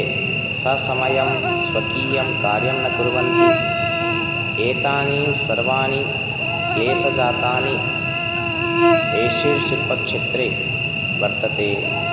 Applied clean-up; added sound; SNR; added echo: none; Cricket / Buzz; -3 dB; none.